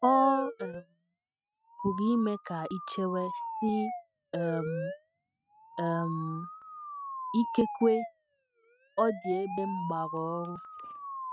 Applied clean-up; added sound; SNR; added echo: neural mask model RNNoise.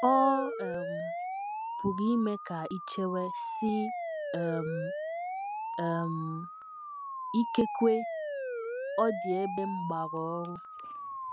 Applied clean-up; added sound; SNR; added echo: none; Siren; 4 dB; none.